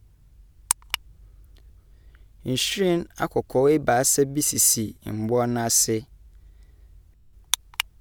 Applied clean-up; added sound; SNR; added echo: none; none; none; none.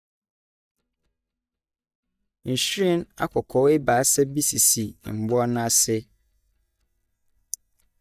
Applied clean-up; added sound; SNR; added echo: neural mask model DeepFilterNet 3.